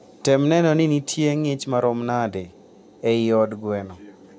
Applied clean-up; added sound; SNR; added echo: none; none; none; none.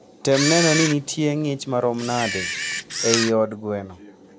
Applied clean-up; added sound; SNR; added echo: none; Camera; 4 dB; none.